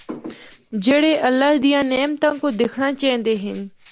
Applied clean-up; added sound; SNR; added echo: none; Rattle (instrument); 18 dB; none.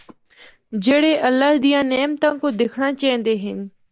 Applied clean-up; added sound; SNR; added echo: neural mask model DeepFilterNet 3.